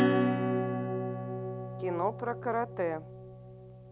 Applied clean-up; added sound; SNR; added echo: none; Acoustic guitar / Strum; -5 dB; none.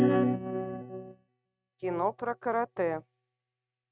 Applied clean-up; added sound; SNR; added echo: neural mask model RNNoise.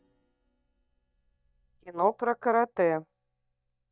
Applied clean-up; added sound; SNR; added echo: neural mask model DeepFilterNet 3.